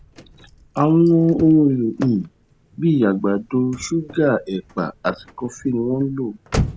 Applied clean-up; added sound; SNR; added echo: none; Slam / Car; 13 dB; none.